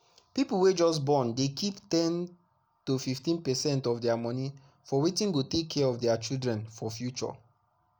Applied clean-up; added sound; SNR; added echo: none; none; none; none.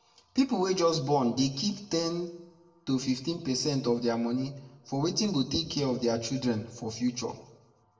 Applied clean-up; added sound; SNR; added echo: none; none; none; reverberation time 0.7 s.